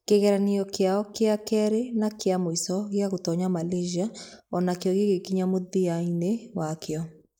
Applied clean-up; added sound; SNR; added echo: neural mask model Resemble Enhance denoiser.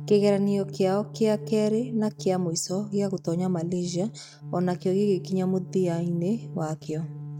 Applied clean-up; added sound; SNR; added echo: neural mask model RNNoise.